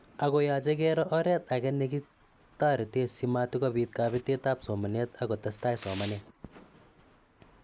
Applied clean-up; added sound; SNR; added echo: none; none; none; none.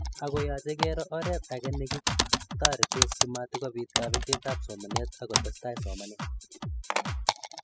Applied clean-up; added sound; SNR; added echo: classical method spectral subtraction.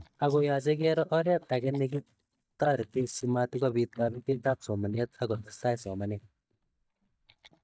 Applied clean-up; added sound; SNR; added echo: neural mask model DeepFilterNet 3.